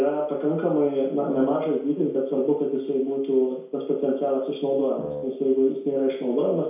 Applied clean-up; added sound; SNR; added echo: none; Wind instrument, woodwind instrument; 11 dB; reverberation time 0.6 s.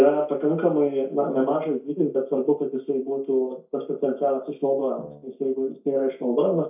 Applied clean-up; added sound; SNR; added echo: neural mask model DeepFilterNet 3.